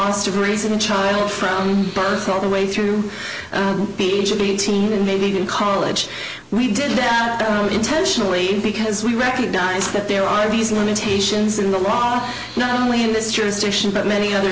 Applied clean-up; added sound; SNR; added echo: none; none; none; none.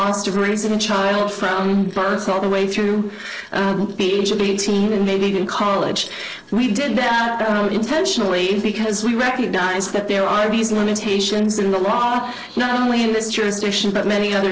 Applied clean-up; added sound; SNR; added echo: neural separator model SepFormer DNS4.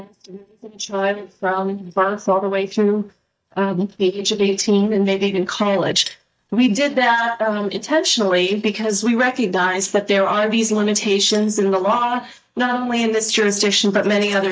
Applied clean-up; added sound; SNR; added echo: neural mask model DeepFilterNet 3.